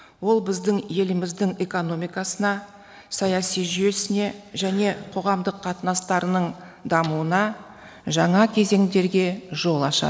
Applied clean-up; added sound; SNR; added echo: none; none; none; none.